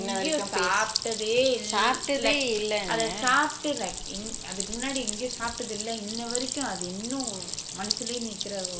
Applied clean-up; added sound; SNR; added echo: none; Stream; 5 dB; none.